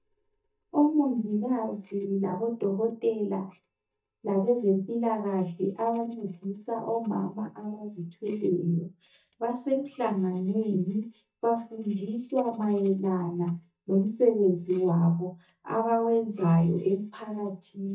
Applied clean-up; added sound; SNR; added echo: neural mask model DeepFilterNet 3.